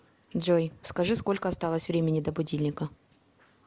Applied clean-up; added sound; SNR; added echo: none; none; none; none.